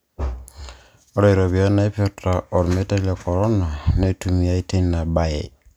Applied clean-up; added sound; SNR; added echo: none; none; none; none.